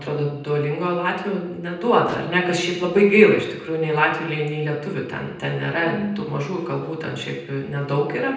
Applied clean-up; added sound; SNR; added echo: neural separator model SepFormer DNS4.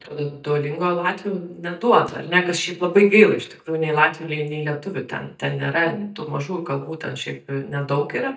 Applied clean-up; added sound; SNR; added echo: neural mask model DeepFilterNet 3.